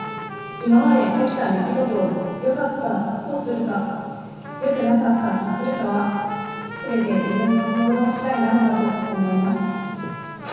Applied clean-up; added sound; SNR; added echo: none; Trumpet; 13 dB; reverberation time 0.8 s.